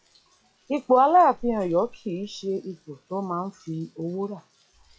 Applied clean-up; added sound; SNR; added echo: classical method log-MMSE.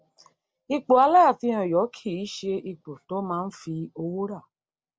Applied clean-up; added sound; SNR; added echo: none; none; none; none.